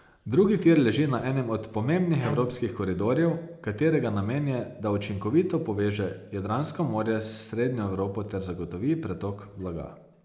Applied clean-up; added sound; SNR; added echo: none; Bowed string instrument; 11 dB; none.